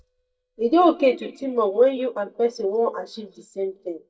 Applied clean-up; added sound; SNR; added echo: neural mask model DeepFilterNet 3.